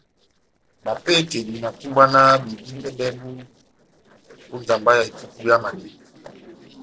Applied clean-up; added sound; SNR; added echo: neural separator model SepFormer DNS4.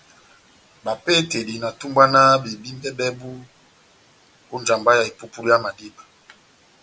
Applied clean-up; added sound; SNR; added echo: none; none; none; none.